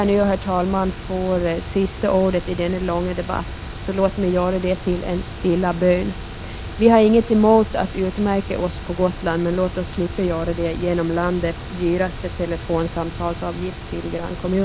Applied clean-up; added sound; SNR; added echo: none; Car; 18 dB; none.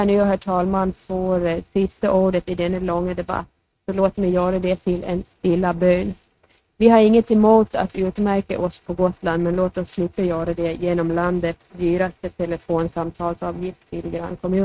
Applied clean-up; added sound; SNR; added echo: neural mask model RNNoise.